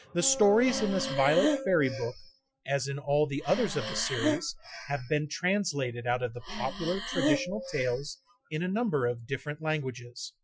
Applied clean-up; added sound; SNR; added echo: classical method Wiener filter.